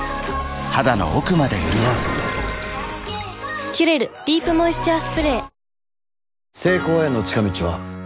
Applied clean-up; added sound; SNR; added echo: none; none; none; none.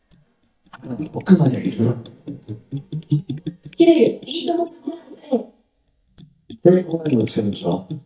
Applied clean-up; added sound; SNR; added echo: neural mask model DeepFilterNet 3.